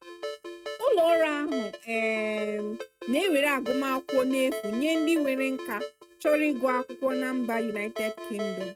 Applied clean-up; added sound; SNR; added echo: neural mask model RNNoise.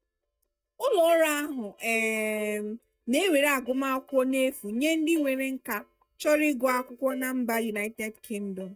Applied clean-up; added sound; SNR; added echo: neural mask model DeepFilterNet 3.